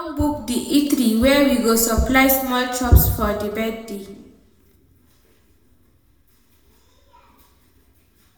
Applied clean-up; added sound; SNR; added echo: none; none; none; reverberation time 0.8 s.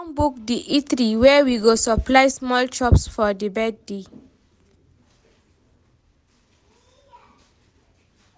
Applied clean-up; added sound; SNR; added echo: none; none; none; none.